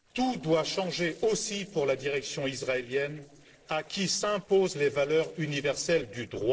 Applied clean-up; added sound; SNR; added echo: neural separator model SepFormer DNS4.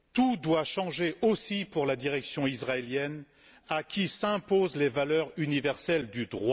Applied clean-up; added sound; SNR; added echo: none; none; none; none.